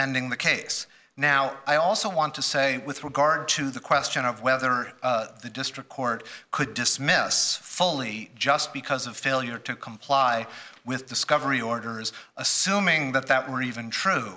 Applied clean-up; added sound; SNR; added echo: none; none; none; none.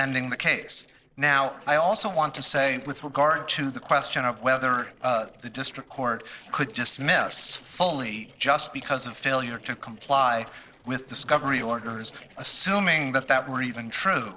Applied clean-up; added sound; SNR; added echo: neural separator model SepFormer DNS4.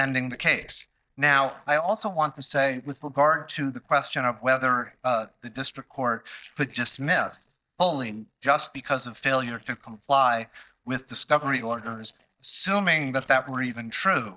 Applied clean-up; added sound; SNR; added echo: neural mask model DeepFilterNet 3.